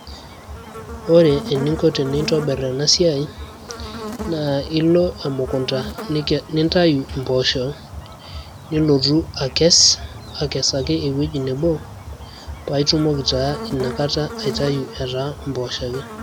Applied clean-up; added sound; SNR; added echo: none; Buzz; 14 dB; none.